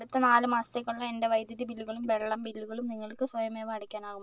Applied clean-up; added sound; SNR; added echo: neural mask model DeepFilterNet 3.